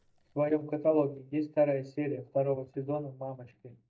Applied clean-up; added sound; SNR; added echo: neural mask model DeepFilterNet 3.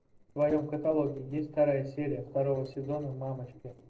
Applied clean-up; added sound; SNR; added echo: neural separator model SepFormer DNS4.